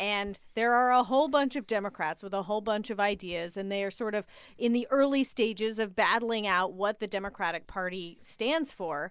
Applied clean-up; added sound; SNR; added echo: none; none; none; none.